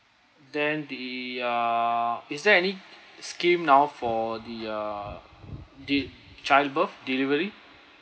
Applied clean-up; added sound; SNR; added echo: none; none; none; none.